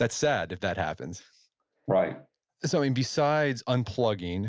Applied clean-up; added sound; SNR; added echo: none; none; none; none.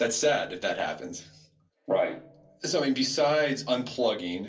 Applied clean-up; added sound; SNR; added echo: none; none; none; reverberation time 0.3 s.